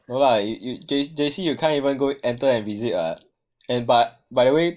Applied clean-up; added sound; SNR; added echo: neural mask model Resemble Enhance denoiser.